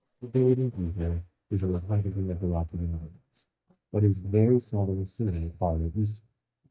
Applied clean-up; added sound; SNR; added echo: neural mask model DeepFilterNet 3.